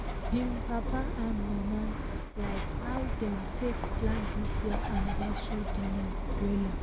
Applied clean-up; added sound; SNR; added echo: none; Bird; -3 dB; none.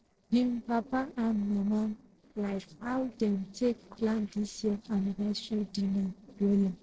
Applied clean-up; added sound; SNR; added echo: neural separator model SepFormer DNS4.